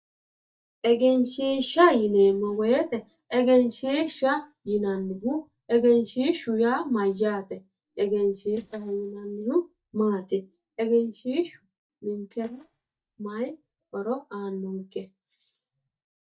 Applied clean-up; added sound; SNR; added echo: neural mask model DeepFilterNet 3.